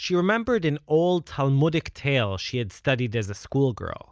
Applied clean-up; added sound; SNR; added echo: none; none; none; none.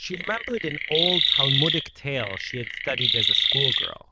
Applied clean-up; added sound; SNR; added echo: neural diffusion model UNIVERSE++.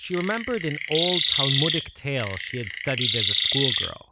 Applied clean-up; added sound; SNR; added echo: none; Chirp, tweet; -3 dB; none.